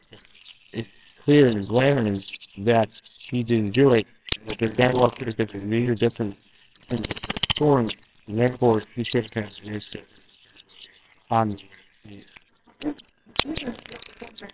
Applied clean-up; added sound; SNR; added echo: neural separator model SepFormer WHAMR!.